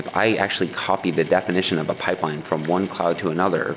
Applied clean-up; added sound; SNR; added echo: none; Drill / Mechanisms; 19 dB; none.